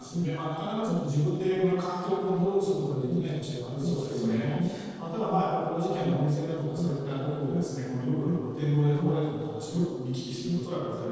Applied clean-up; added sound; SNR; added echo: neural separator model SepFormer DNS4.